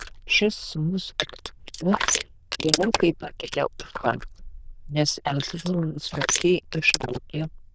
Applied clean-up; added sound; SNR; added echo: neural diffusion model UNIVERSE++.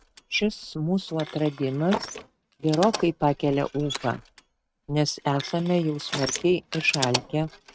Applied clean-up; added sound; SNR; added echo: neural mask model RNNoise.